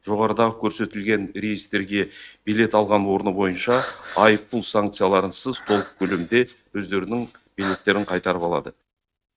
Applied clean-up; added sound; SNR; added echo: neural mask model RNNoise.